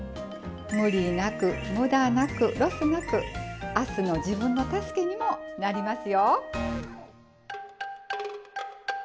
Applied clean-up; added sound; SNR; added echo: none; none; none; none.